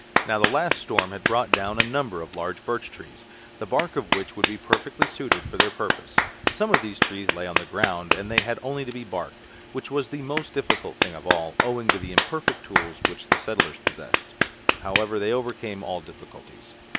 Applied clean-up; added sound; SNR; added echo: none; Clapping; -3 dB; none.